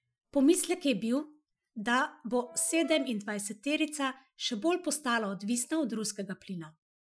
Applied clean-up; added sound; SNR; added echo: classical method Wiener filter.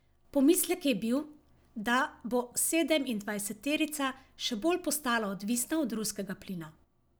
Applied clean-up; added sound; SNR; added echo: none; none; none; none.